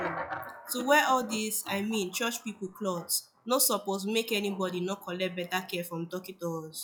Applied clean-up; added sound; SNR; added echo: classical method log-MMSE.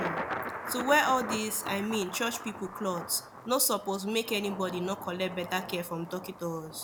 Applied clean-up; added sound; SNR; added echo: none; Thunder; 9 dB; none.